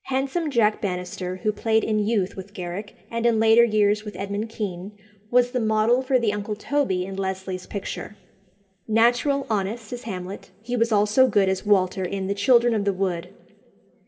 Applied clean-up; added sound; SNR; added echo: none; none; none; reverberation time 0.3 s.